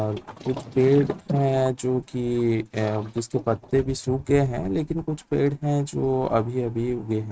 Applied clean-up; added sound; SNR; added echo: neural mask model RNNoise.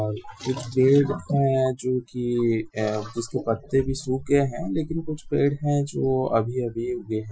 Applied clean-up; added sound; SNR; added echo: classical method Wiener filter.